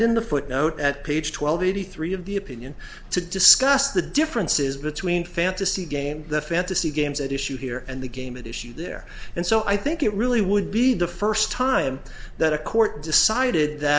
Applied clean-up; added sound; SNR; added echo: none; none; none; none.